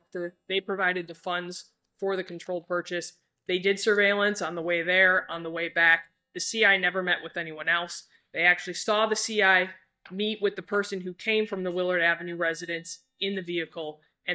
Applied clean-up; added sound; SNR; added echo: neural mask model DeepFilterNet 3.